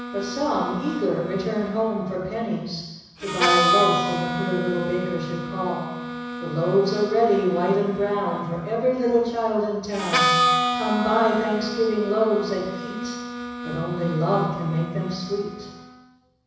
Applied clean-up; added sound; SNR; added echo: none; Harmonica; 4 dB; reverberation time 1.1 s.